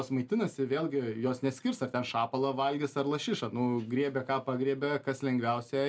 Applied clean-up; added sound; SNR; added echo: none; none; none; none.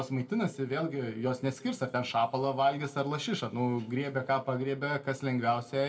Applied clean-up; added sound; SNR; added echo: none; none; none; reverberation time 1.8 s.